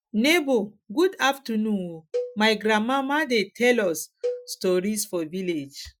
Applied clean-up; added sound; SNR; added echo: classical method Wiener filter.